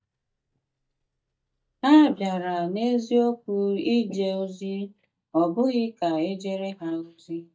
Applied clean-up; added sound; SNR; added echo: neural mask model DeepFilterNet 3.